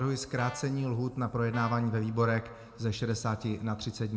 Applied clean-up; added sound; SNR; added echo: none; Brass instrument; 17 dB; reverberation time 0.9 s.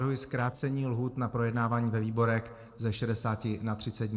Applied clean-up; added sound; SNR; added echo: neural separator model SepFormer DNS4.